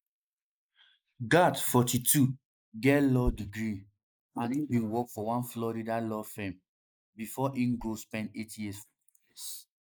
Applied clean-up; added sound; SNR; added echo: neural mask model Resemble Enhance denoiser.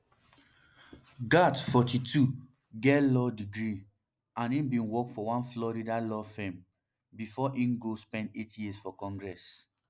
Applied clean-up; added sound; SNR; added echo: none; none; none; none.